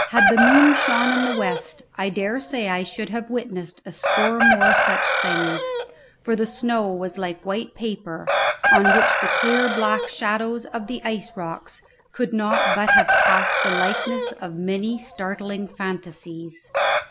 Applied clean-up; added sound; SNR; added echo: none; Chicken, rooster; -2 dB; none.